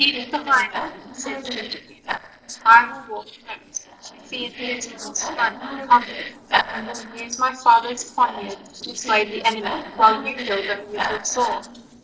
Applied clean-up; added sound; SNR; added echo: neural separator model SepFormer DNS4.